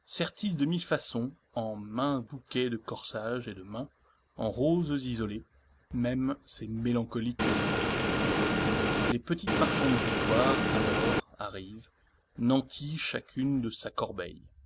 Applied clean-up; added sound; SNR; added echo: none; Motor vehicle (road) / Engine; -5 dB; none.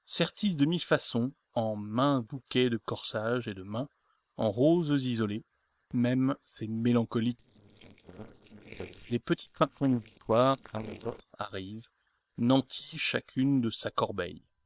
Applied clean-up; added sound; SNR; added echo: neural separator model SepFormer WHAM!.